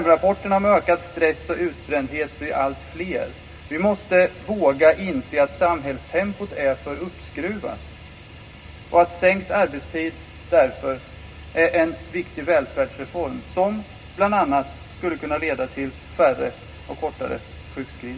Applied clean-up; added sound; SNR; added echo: none; none; none; reverberation time 0.2 s.